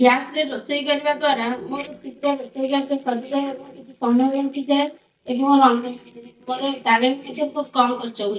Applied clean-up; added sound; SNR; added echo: neural mask model DeepFilterNet 3.